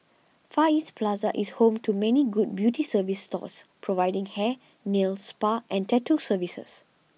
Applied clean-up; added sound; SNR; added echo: none; none; none; none.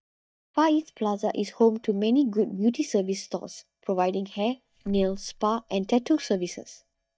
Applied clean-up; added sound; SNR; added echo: neural mask model DeepFilterNet 3.